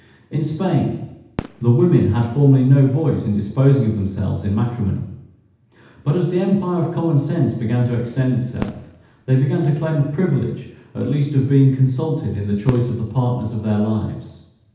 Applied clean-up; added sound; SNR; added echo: none; Fireworks; 19 dB; reverberation time 0.8 s.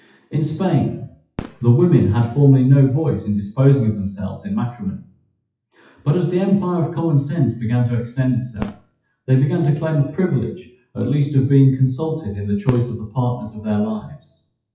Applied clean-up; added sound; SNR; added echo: classical method WPE with log-MMSE.